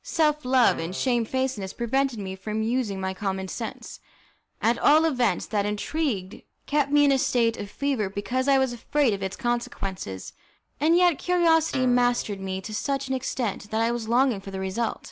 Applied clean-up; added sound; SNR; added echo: none; Guitar; 15 dB; none.